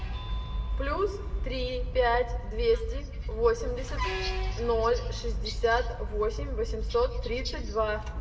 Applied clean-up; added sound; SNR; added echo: none; Truck; 16 dB; reverberation time 0.8 s.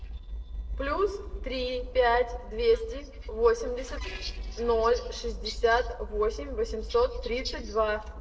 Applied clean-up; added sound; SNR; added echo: neural separator model SepFormer DNS4.